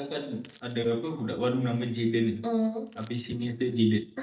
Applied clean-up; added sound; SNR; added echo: neural mask model DeepFilterNet 3.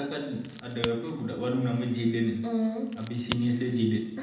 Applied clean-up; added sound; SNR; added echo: none; Crack; 13 dB; reverberation time 0.8 s.